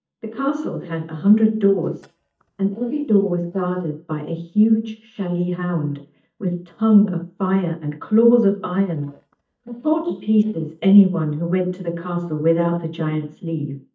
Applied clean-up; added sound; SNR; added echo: neural mask model DeepFilterNet 3.